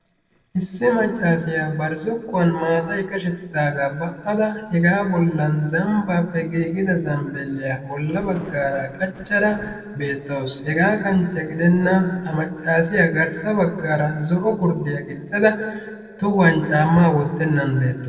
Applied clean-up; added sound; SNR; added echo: neural separator model SepFormer DNS4.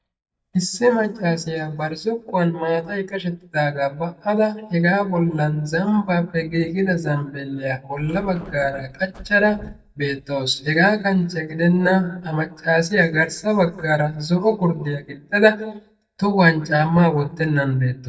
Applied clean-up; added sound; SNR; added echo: neural mask model DeepFilterNet 3.